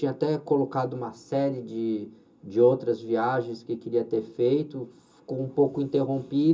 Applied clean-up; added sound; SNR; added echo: none; none; none; reverberation time 0.2 s.